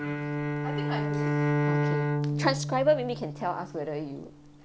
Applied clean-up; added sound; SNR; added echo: none; Bowed string instrument; -2 dB; none.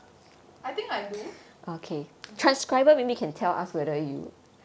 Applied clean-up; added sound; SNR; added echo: none; none; none; none.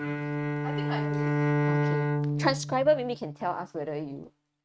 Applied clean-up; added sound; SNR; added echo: neural mask model RNNoise.